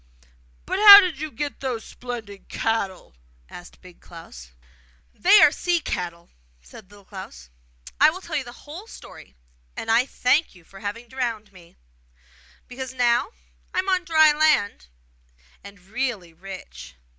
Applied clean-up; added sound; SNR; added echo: none; none; none; none.